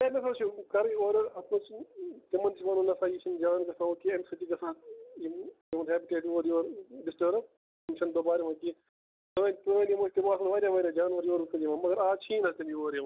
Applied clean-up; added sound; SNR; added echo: none; none; none; none.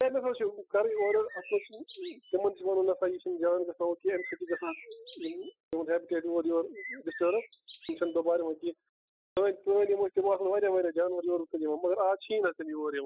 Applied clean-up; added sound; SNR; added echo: classical method spectral subtraction.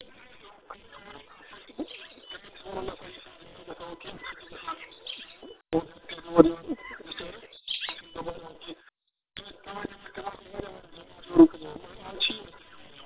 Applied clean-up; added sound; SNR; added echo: neural separator model SepFormer WHAM!.